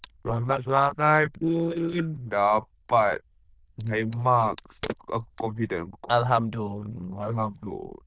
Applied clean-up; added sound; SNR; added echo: neural diffusion model UNIVERSE++.